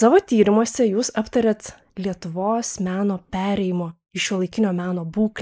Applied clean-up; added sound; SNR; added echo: neural mask model Resemble Enhance denoiser.